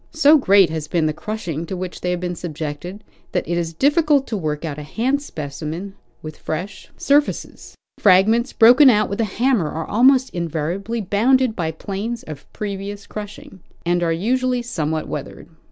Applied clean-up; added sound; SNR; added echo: none; none; none; none.